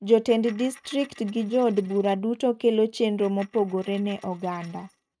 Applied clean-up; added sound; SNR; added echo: neural mask model RNNoise.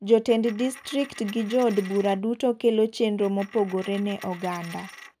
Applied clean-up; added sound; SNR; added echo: none; Coin (dropping); 20 dB; none.